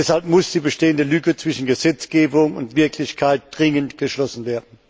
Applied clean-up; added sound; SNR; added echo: none; none; none; none.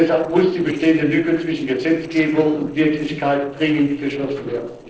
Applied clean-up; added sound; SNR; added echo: neural separator model SepFormer DNS4.